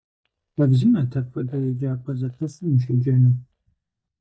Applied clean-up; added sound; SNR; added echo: neural mask model DeepFilterNet 3.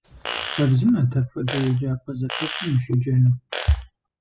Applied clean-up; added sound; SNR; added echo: classical method spectral subtraction.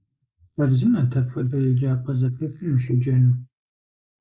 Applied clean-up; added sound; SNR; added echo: neural mask model Resemble Enhance denoiser.